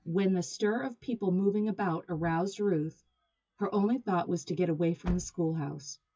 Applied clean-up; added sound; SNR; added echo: classical method WPE with log-MMSE.